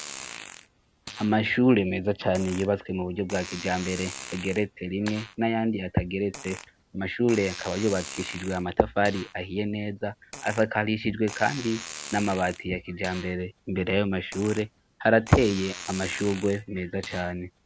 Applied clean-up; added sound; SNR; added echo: none; Fart; 15 dB; none.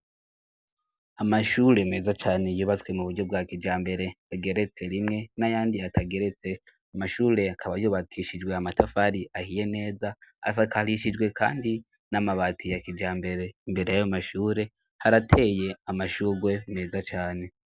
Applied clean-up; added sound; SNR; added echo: none; none; none; none.